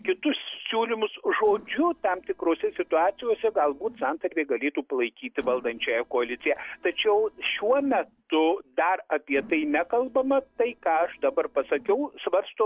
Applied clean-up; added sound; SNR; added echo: neural separator model SepFormer DNS4.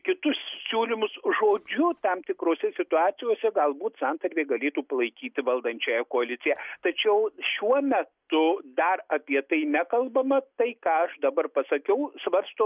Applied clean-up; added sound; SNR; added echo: none; none; none; none.